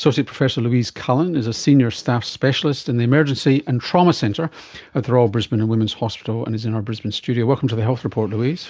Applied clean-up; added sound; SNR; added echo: none; none; none; none.